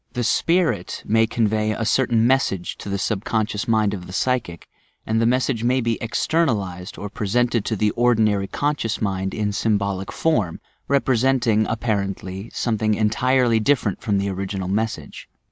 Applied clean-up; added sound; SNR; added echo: none; none; none; none.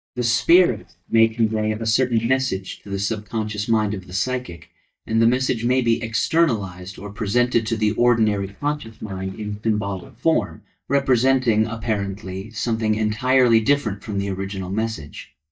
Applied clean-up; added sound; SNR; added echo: neural mask model DeepFilterNet 3.